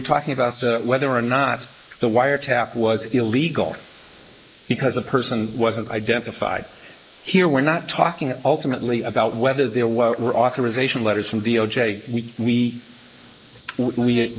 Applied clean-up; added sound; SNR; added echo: neural mask model Resemble Enhance denoiser.